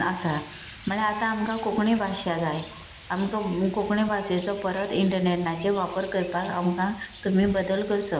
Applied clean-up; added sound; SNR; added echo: none; Rain; 17 dB; reverberation time 2.4 s.